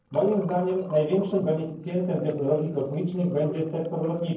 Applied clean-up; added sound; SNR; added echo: neural separator model SepFormer DNS4.